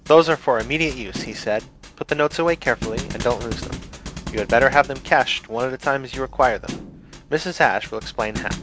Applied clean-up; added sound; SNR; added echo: none; Thump, thud; 12 dB; none.